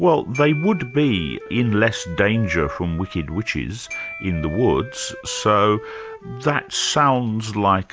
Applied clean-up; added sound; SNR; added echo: none; Wind instrument, woodwind instrument + Glockenspiel; 16 dB; none.